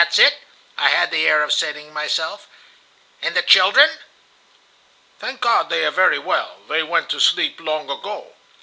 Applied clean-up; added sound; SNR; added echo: none; none; none; none.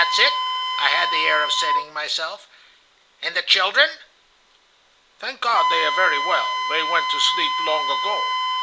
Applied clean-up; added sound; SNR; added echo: none; Wind instrument, woodwind instrument; 2 dB; none.